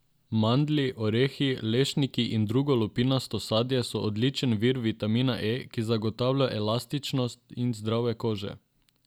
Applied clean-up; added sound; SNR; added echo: none; none; none; none.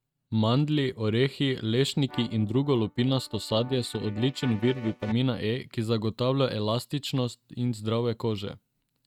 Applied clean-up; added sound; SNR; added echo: neural mask model RNNoise.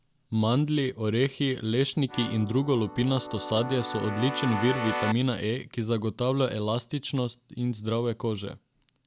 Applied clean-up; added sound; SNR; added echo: none; Keyboard (musical); 7 dB; none.